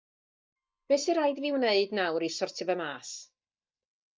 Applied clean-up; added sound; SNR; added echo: neural mask model DeepFilterNet 3.